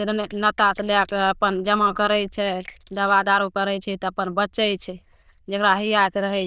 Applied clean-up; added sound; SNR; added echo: neural diffusion model UNIVERSE++.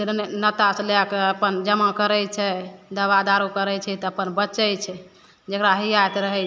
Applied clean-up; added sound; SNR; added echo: none; none; none; none.